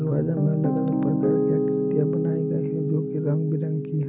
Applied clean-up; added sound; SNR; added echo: none; Piano; -1 dB; none.